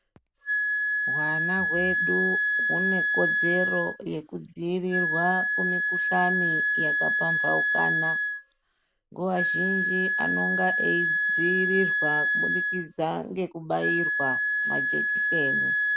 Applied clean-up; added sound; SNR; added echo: none; Wind instrument, woodwind instrument; -5 dB; none.